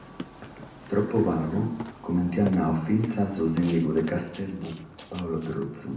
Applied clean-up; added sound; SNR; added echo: none; Burping, eructation; 15 dB; reverberation time 0.7 s.